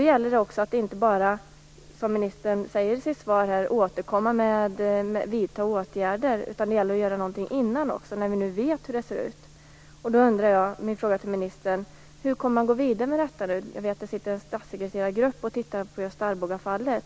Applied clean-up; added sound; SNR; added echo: none; none; none; none.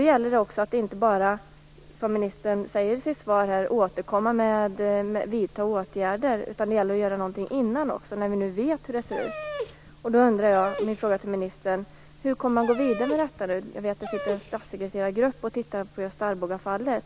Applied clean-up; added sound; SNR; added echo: none; Dog; 11 dB; none.